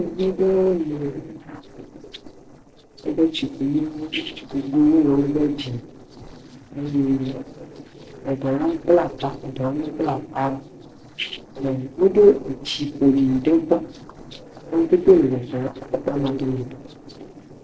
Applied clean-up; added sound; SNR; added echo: neural separator model SepFormer DNS4.